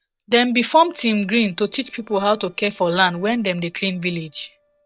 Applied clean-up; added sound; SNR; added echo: neural separator model SepFormer DNS4.